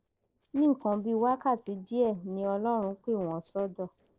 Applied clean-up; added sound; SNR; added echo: neural separator model SepFormer DNS4.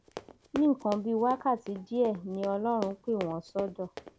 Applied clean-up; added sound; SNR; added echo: none; Run; 14 dB; none.